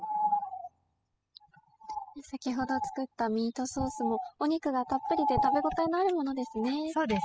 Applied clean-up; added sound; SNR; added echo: classical method spectral subtraction.